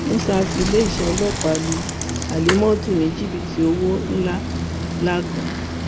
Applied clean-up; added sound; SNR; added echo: none; Bicycle; 3 dB; none.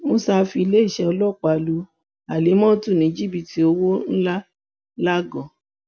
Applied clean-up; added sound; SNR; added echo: none; none; none; none.